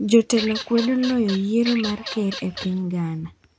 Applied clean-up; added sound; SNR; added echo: none; Bird vocalization, bird call, bird song / Fowl; 11 dB; none.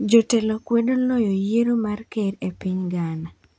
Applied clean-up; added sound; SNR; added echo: none; none; none; none.